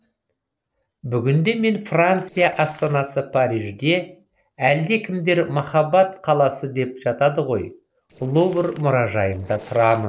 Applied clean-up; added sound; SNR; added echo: neural separator model SepFormer DNS4.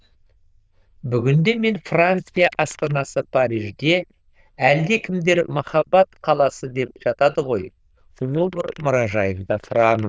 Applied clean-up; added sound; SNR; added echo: neural diffusion model UNIVERSE++.